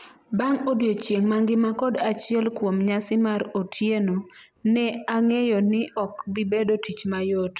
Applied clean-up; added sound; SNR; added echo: none; none; none; none.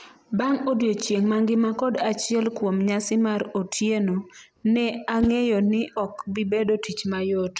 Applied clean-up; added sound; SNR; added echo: none; Whoosh, swoosh, swish; 16 dB; none.